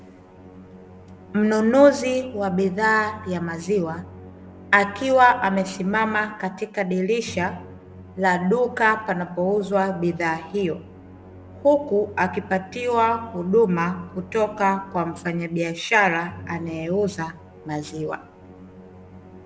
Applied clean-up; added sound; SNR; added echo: none; Musical instrument; 19 dB; none.